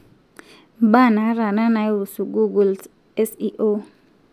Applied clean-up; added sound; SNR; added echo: none; none; none; none.